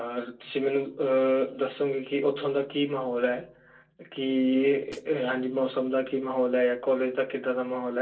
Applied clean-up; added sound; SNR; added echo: neural separator model SepFormer DNS4.